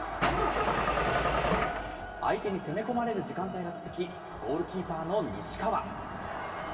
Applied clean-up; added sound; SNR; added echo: none; Engine starting / Car; -4 dB; reverberation time 2.6 s.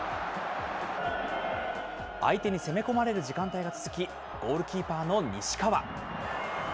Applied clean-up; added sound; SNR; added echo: none; none; none; none.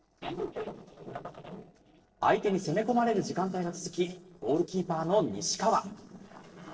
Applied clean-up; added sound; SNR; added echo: neural separator model SepFormer DNS4.